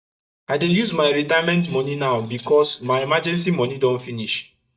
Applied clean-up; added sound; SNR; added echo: neural mask model DeepFilterNet 3.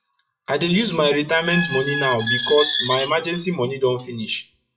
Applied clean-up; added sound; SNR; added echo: classical method WPE with log-MMSE.